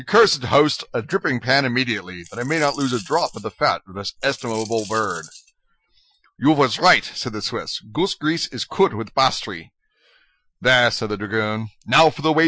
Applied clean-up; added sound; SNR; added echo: classical method Wiener filter.